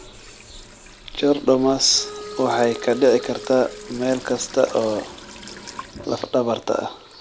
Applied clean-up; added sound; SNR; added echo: none; Sink (filling or washing) / Water tap, faucet + Wind instrument, woodwind instrument; 16 dB; none.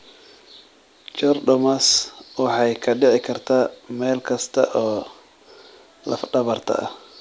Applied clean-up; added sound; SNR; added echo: none; none; none; none.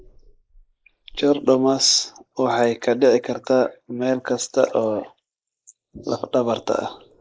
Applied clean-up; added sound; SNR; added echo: neural mask model Resemble Enhance denoiser.